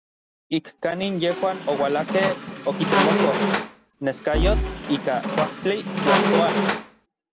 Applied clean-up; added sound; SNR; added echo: none; Musical instrument + Squeak; -1 dB; none.